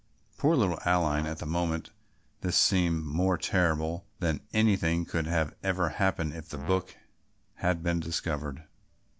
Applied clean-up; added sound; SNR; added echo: none; Brass instrument; 18 dB; none.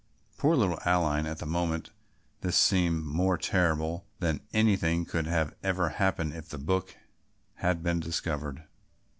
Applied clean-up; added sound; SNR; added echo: none; none; none; none.